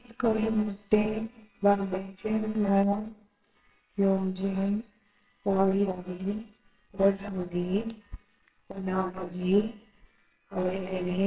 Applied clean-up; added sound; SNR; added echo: neural separator model SepFormer WHAMR!.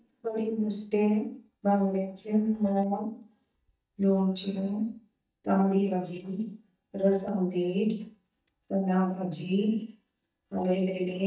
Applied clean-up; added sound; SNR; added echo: neural mask model DeepFilterNet 3.